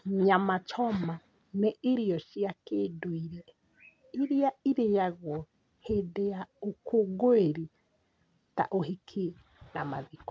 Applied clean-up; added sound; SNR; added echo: none; none; none; none.